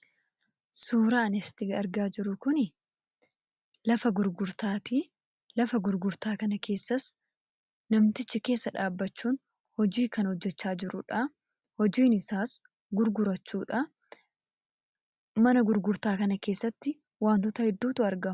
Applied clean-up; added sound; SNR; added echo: none; none; none; none.